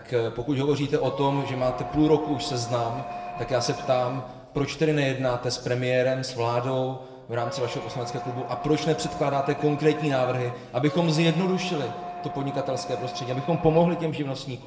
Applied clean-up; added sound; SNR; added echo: none; Squeak; 10 dB; reverberation time 0.8 s.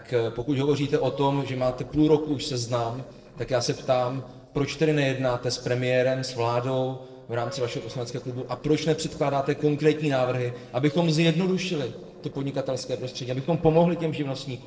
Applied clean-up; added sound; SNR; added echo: neural separator model SepFormer DNS4.